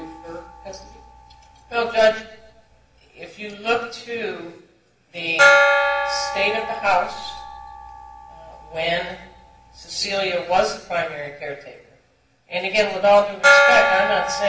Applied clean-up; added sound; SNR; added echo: none; Gong; 0 dB; reverberation time 0.9 s.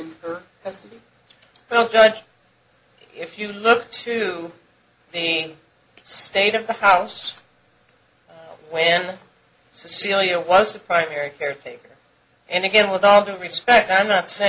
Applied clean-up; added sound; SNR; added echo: none; none; none; none.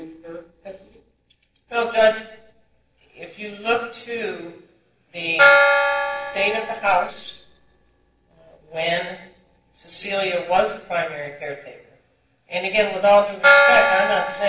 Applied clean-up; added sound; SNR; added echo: neural separator model SepFormer DNS4.